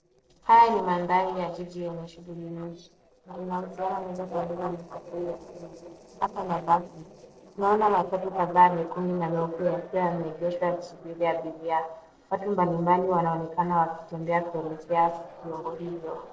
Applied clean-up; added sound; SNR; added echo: neural separator model SepFormer DNS4.